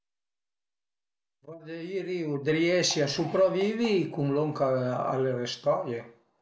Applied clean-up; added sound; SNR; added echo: none; Fart; 16 dB; none.